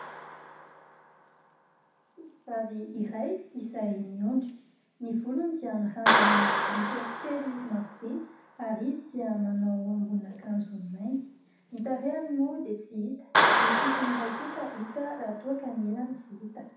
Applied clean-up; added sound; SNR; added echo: none; Clapping; -1 dB; reverberation time 0.7 s.